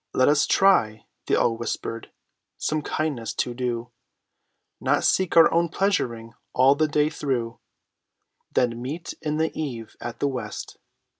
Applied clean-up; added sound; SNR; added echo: none; none; none; none.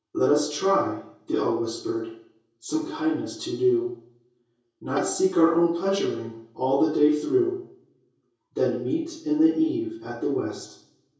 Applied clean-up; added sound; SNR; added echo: none; Bowed string instrument; 12 dB; reverberation time 0.6 s.